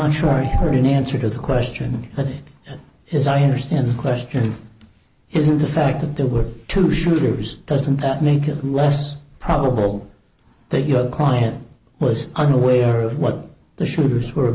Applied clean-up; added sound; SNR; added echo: none; none; none; none.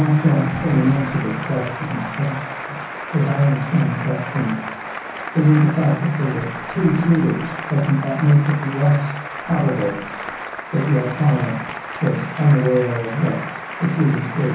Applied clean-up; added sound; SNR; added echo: none; Applause; 10 dB; reverberation time 0.6 s.